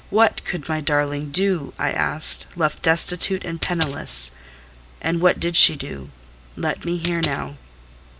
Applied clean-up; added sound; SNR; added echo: none; Coin (dropping); 7 dB; none.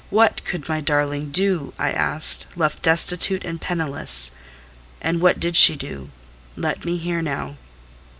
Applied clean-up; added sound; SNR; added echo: none; none; none; none.